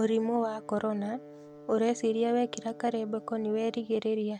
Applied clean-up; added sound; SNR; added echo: none; Brass instrument; 19 dB; none.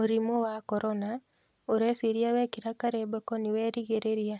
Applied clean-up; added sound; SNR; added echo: none; none; none; none.